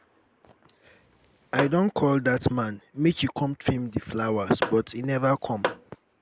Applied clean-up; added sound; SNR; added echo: none; Tap / Hammer; 8 dB; none.